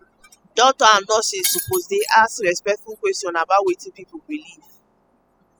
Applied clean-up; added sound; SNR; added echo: classical method spectral subtraction.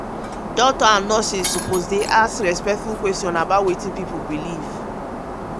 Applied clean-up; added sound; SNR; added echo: none; Shatter; 7 dB; none.